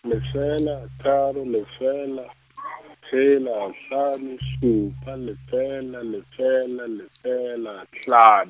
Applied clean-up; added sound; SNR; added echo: none; Piano; 16 dB; none.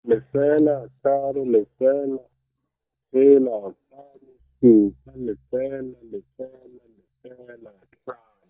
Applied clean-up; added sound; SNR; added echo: neural mask model DeepFilterNet 3.